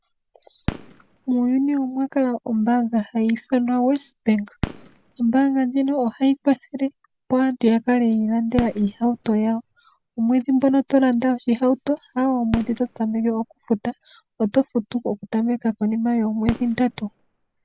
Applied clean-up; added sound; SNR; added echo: none; Fireworks; 17 dB; none.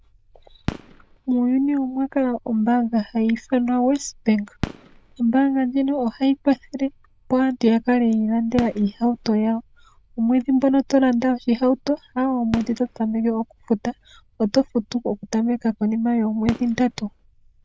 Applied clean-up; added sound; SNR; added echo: neural diffusion model UNIVERSE++.